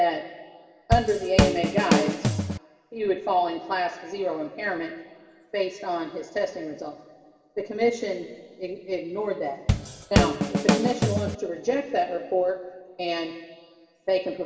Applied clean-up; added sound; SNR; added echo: none; Drum kit; -5 dB; reverberation time 2.0 s.